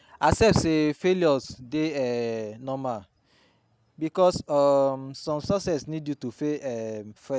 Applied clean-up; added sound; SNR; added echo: none; none; none; none.